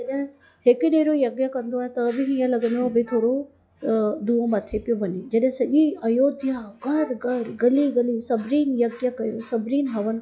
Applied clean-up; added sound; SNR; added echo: classical method log-MMSE.